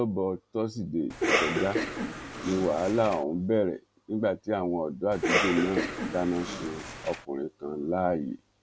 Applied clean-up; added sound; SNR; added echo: none; Cough; 1 dB; none.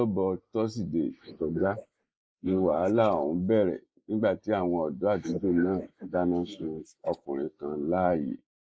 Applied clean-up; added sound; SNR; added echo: neural mask model Resemble Enhance denoiser.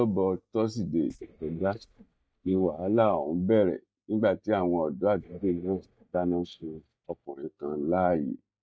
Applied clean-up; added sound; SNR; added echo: neural mask model DeepFilterNet 3.